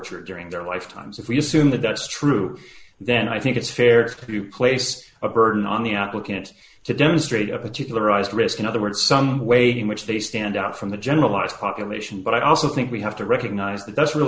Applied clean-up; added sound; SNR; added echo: none; none; none; none.